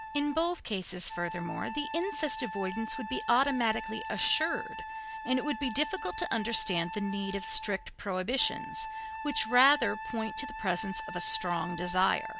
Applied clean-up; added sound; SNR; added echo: none; Wind instrument, woodwind instrument; 9 dB; none.